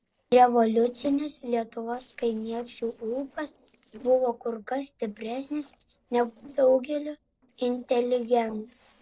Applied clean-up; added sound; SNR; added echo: neural separator model SepFormer DNS4.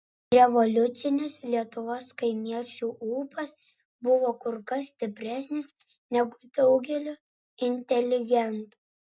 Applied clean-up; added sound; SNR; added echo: none; none; none; none.